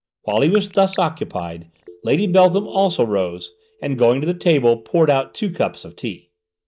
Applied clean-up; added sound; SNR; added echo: neural mask model DeepFilterNet 3.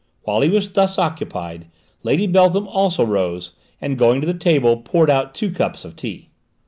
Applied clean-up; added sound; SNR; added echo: none; none; none; none.